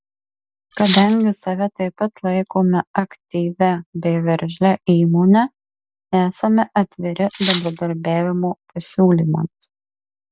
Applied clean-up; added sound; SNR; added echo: none; Cutlery, silverware; 8 dB; none.